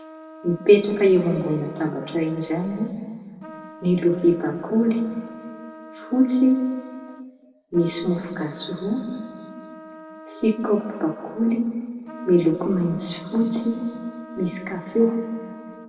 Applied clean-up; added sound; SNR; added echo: none; Trumpet; 18 dB; reverberation time 1.9 s.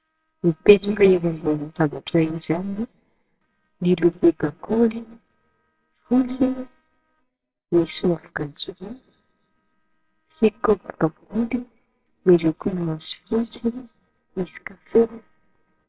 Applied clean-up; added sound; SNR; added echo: neural separator model SepFormer WHAMR!.